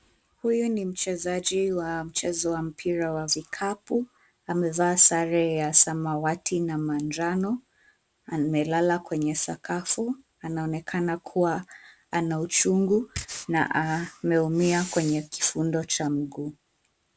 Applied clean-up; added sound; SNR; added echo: none; none; none; none.